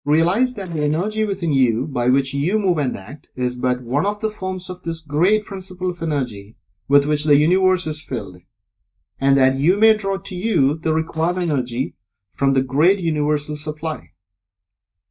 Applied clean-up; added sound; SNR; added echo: neural mask model DeepFilterNet 3.